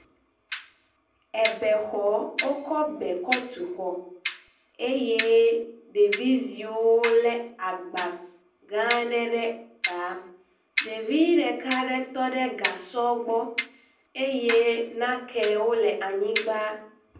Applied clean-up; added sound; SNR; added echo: none; Clock; 5 dB; reverberation time 0.6 s.